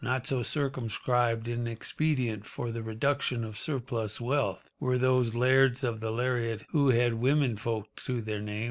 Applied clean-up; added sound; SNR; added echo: none; none; none; none.